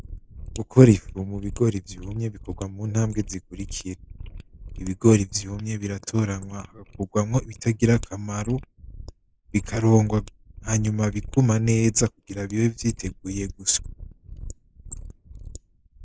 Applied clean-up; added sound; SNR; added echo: neural mask model Resemble Enhance denoiser.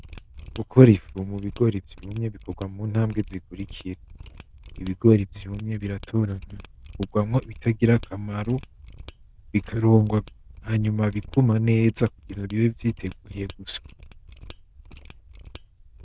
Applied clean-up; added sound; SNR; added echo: neural diffusion model UNIVERSE++.